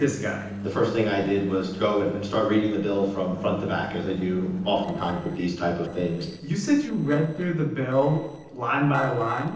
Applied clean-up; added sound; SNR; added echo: neural separator model SepFormer DNS4.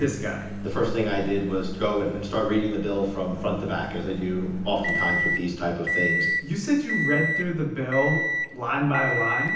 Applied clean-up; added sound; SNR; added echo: none; Microwave oven; 3 dB; reverberation time 0.9 s.